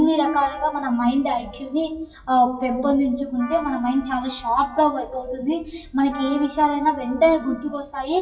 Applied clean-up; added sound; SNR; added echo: classical method WPE with log-MMSE.